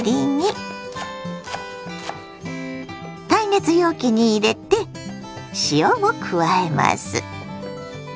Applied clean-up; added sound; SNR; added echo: none; none; none; none.